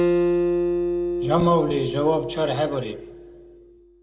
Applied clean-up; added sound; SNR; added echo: none; Acoustic guitar; 0 dB; reverberation time 1.0 s.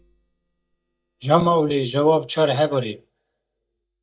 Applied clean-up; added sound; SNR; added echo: neural mask model DeepFilterNet 3.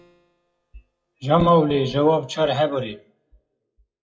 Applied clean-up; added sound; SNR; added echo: classical method WPE with log-MMSE.